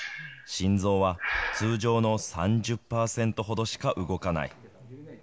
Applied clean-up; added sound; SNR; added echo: none; Breathing; 12 dB; none.